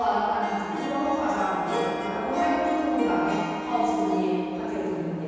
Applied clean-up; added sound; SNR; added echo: none; Harp; 3 dB; reverberation time 2.1 s.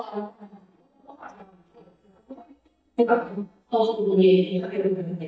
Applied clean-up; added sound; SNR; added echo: neural mask model DeepFilterNet 3.